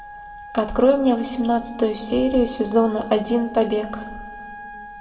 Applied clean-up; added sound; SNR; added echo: none; Wind instrument, woodwind instrument; 17 dB; reverberation time 1.4 s.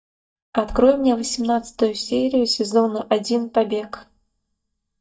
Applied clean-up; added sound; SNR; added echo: neural mask model DeepFilterNet 3.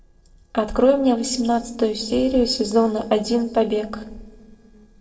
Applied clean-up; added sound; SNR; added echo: neural separator model SepFormer DNS4.